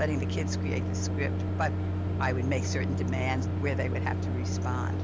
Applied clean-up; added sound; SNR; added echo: none; Microwave oven; -5 dB; none.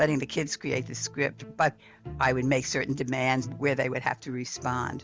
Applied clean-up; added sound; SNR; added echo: none; none; none; none.